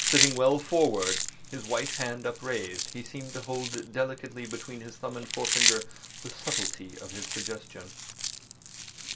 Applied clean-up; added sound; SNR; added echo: none; Chewing, mastication; 0 dB; none.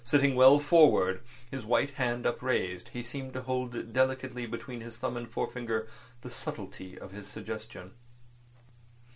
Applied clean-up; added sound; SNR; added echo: none; none; none; none.